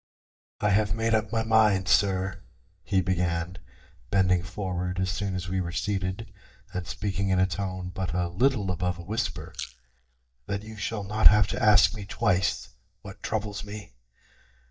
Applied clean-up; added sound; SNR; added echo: neural mask model DeepFilterNet 3.